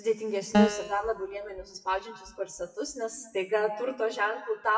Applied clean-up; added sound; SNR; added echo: classical method WPE with log-MMSE.